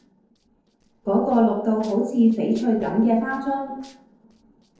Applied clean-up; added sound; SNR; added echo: neural separator model SepFormer DNS4.